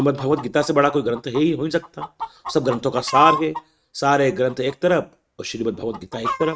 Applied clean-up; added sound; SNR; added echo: neural mask model RNNoise.